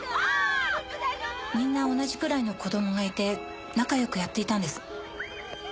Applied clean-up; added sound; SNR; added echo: none; none; none; none.